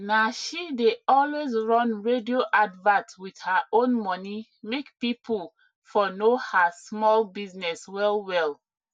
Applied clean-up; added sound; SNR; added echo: none; none; none; none.